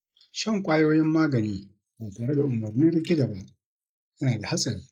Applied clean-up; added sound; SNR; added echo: neural mask model Resemble Enhance denoiser.